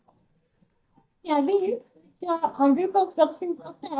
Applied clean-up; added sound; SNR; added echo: neural mask model DeepFilterNet 3.